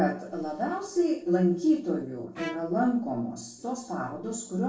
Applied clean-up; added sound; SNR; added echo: neural separator model SepFormer DNS4.